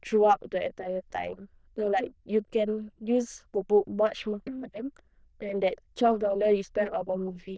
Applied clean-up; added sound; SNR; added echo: neural diffusion model UNIVERSE++.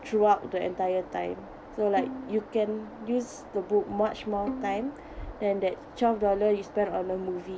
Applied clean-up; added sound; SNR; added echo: none; Bowed string instrument; 12 dB; none.